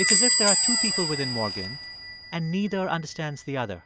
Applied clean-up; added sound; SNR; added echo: none; Squeak / Bell; -4 dB; none.